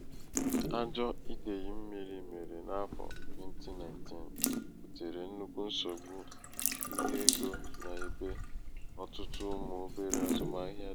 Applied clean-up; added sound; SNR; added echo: none; Drip / Sink (filling or washing) / Water tap, faucet; -5 dB; none.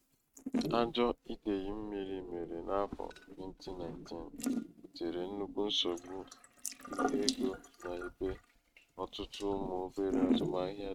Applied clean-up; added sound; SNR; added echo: neural mask model RNNoise.